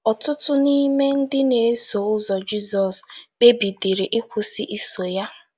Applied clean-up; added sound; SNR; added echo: none; none; none; none.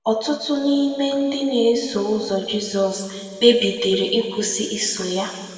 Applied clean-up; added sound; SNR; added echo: none; none; none; reverberation time 2.3 s.